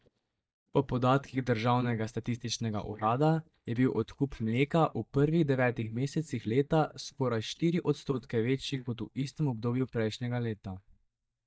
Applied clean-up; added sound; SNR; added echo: neural mask model DeepFilterNet 3.